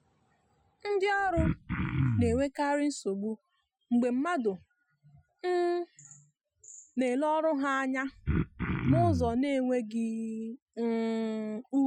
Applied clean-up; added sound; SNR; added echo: classical method Wiener filter.